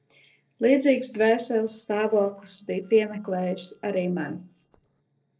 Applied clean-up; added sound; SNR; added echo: neural separator model SepFormer DNS4.